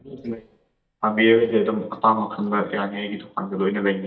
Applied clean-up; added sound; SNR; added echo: neural mask model DeepFilterNet 3.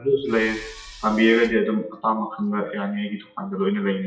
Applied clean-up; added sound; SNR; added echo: classical method WPE with log-MMSE.